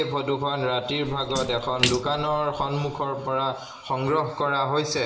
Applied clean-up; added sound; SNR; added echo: none; Splash, splatter; 10 dB; reverberation time 1.0 s.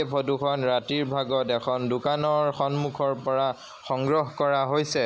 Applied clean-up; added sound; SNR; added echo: none; none; none; none.